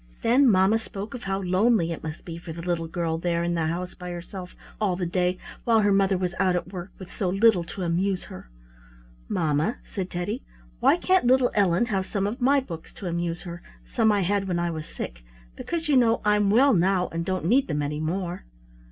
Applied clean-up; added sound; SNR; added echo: none; none; none; none.